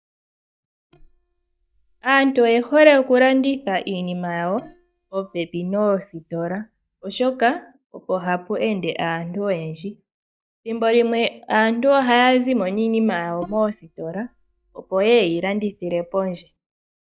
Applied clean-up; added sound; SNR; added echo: neural mask model DeepFilterNet 3.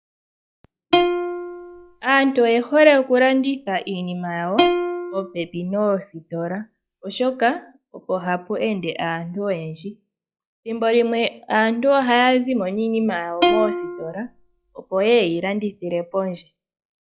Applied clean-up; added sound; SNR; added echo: classical method log-MMSE.